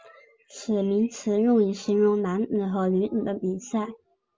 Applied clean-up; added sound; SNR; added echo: none; none; none; none.